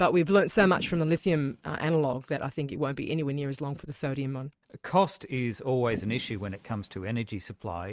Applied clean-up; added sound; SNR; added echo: neural mask model RNNoise.